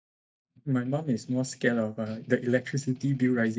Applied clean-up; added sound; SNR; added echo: neural mask model DeepFilterNet 3.